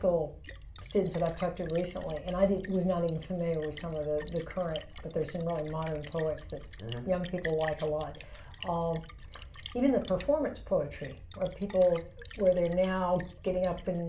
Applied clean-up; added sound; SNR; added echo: none; Splash, splatter; 17 dB; reverberation time 0.3 s.